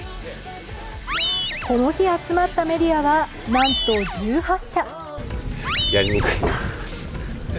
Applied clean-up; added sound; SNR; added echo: none; Animal; 6 dB; none.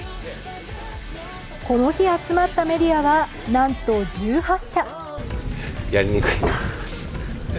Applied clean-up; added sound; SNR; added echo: none; none; none; none.